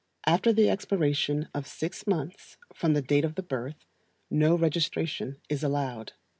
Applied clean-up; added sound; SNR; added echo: none; none; none; none.